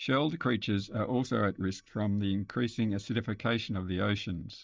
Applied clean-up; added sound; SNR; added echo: neural mask model DeepFilterNet 3.